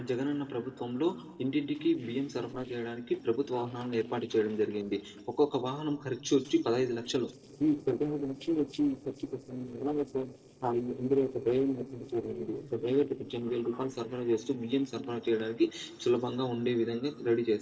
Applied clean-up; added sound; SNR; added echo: neural separator model SepFormer DNS4.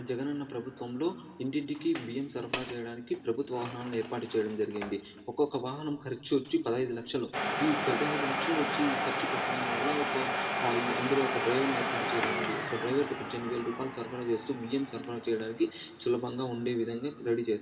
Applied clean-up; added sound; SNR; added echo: none; Domestic sounds, home sounds; 3 dB; reverberation time 2.1 s.